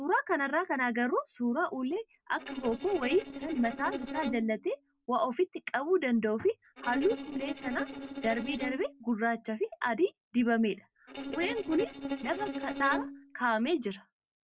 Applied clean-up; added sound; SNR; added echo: neural separator model SepFormer DNS4.